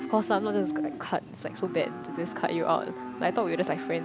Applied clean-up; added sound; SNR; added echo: none; Livestock, farm animals, working animals; 6 dB; none.